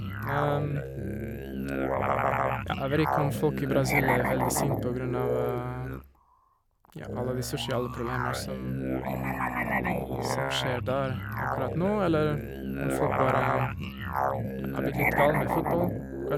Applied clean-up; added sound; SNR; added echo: none; Musical instrument; -1 dB; none.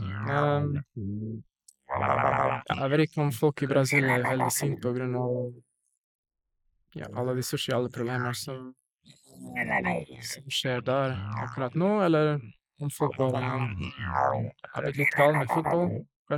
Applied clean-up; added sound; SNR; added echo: neural mask model Resemble Enhance denoiser.